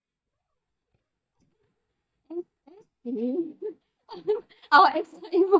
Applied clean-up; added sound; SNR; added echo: neural mask model DeepFilterNet 3.